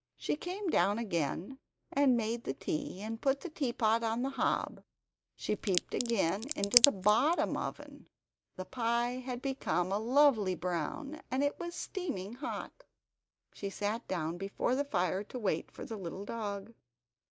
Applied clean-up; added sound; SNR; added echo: neural mask model Resemble Enhance denoiser.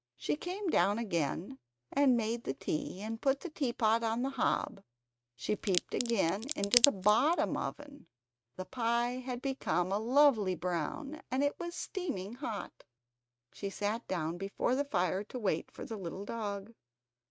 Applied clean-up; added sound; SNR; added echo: neural mask model RNNoise.